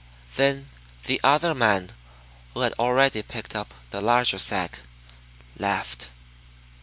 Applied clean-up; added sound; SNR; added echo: none; none; none; none.